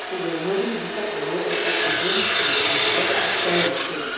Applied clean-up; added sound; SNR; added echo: none; Sawing; -5 dB; reverberation time 0.9 s.